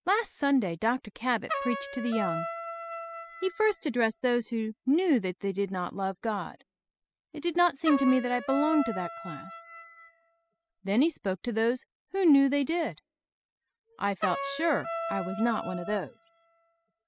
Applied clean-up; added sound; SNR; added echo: classical method spectral subtraction.